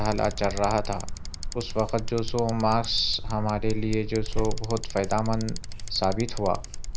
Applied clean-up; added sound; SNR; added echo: none; Bicycle; 3 dB; none.